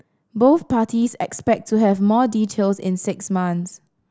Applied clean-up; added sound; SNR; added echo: none; none; none; none.